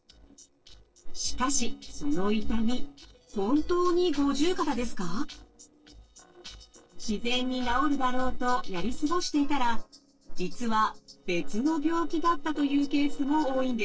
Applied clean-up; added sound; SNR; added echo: neural separator model SepFormer DNS4.